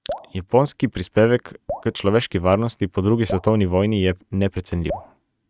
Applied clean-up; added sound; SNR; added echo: neural mask model RNNoise.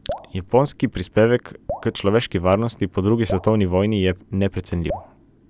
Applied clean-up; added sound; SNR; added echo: none; Drip; 15 dB; none.